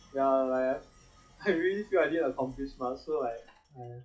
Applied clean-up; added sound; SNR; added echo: classical method log-MMSE.